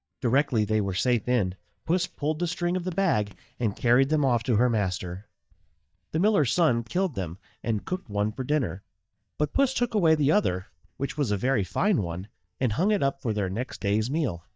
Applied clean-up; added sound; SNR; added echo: neural mask model DeepFilterNet 3.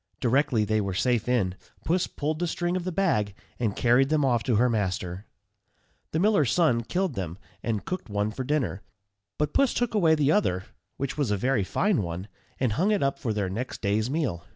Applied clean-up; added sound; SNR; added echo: none; none; none; none.